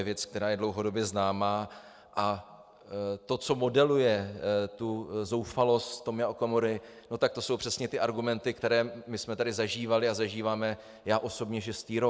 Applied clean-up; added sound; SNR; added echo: none; none; none; none.